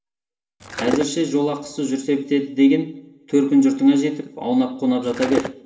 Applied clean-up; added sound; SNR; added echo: none; Skateboard; 7 dB; reverberation time 0.9 s.